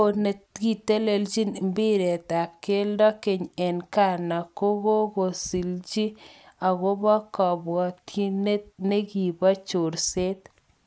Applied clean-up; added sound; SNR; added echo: none; none; none; none.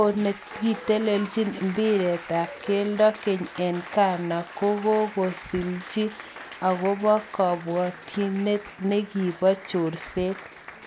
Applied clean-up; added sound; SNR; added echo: none; Applause; 15 dB; none.